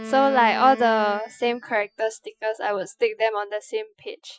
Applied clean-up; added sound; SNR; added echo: classical method Wiener filter.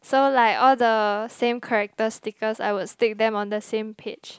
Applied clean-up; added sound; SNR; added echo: none; none; none; none.